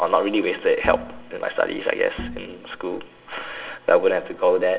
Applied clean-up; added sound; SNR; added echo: none; Bowed string instrument; 16 dB; reverberation time 0.8 s.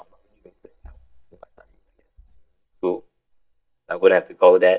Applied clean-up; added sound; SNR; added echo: neural mask model DeepFilterNet 3.